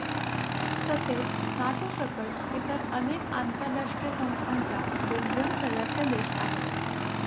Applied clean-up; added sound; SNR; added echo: none; Motorcycle / Engine; -3 dB; none.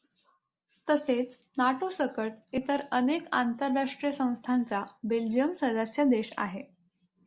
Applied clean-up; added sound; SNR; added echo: none; none; none; none.